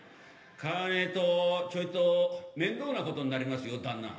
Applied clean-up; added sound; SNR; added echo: none; none; none; reverberation time 1.4 s.